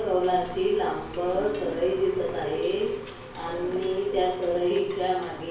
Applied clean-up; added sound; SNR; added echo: none; Cutlery, silverware / Dishes, pots, and pans; 19 dB; reverberation time 0.6 s.